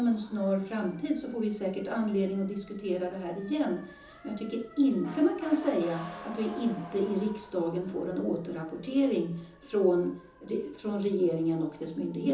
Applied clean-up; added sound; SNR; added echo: none; Motor vehicle (road) / Siren; 20 dB; reverberation time 0.7 s.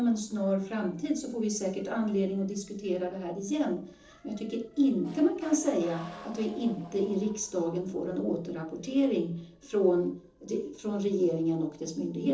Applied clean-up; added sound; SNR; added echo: neural separator model SepFormer DNS4.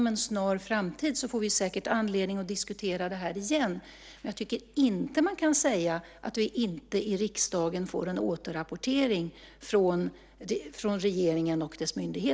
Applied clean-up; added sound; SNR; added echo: none; none; none; none.